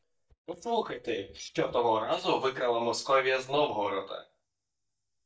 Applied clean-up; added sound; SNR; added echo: neural mask model DeepFilterNet 3.